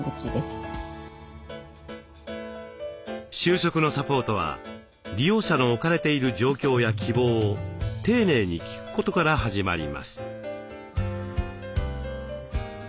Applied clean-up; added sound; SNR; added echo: none; none; none; none.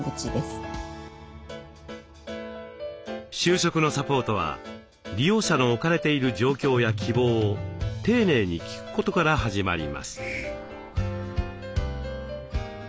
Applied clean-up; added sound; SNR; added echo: none; Hiss; 15 dB; none.